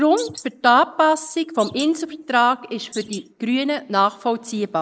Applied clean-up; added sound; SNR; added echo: neural mask model Resemble Enhance denoiser.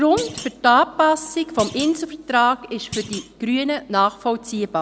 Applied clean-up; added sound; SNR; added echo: none; Thump, thud; 17 dB; none.